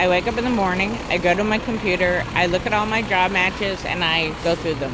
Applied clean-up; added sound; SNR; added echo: none; Bus; 11 dB; none.